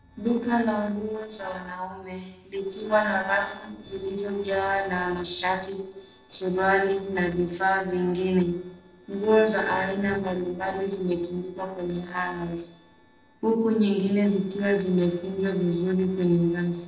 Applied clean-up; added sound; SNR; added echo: neural separator model SepFormer DNS4.